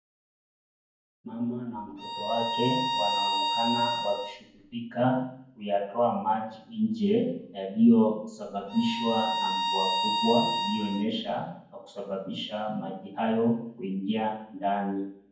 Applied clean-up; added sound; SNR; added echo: none; Bowed string instrument; 1 dB; reverberation time 0.9 s.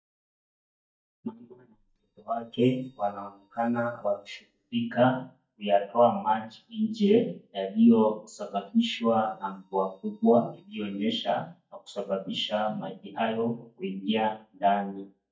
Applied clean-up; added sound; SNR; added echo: neural mask model DeepFilterNet 3.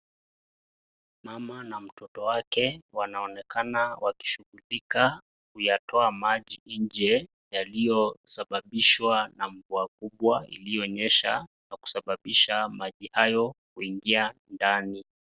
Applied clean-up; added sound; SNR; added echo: none; none; none; none.